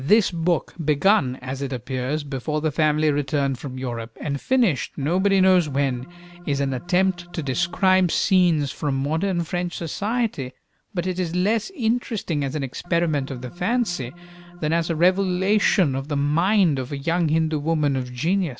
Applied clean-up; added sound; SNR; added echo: none; Organ; 20 dB; none.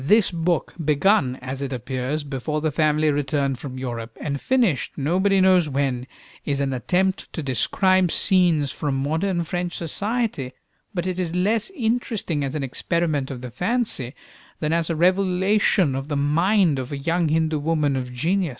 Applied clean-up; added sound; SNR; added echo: none; none; none; none.